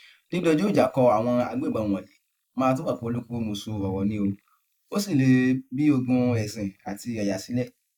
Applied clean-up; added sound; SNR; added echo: neural mask model Resemble Enhance denoiser.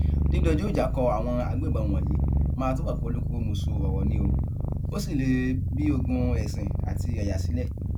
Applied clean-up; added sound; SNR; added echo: none; Purr; -5 dB; none.